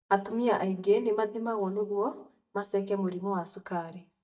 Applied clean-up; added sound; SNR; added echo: neural mask model DeepFilterNet 3.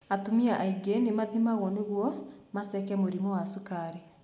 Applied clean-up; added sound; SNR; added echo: none; none; none; none.